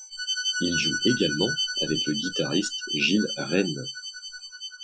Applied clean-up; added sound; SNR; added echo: classical method Wiener filter.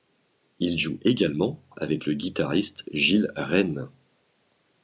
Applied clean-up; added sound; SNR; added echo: none; none; none; none.